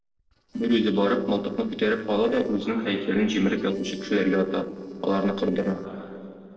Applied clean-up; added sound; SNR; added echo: neural separator model SepFormer DNS4.